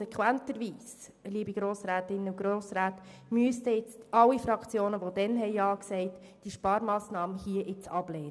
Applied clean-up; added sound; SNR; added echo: none; none; none; none.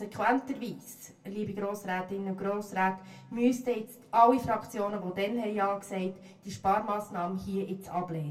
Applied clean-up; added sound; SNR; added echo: none; none; none; reverberation time 0.2 s.